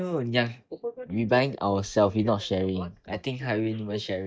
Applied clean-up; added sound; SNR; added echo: neural mask model DeepFilterNet 3.